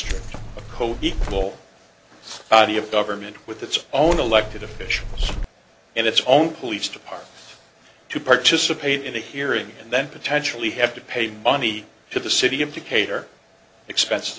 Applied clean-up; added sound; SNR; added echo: none; Keys jangling; 4 dB; none.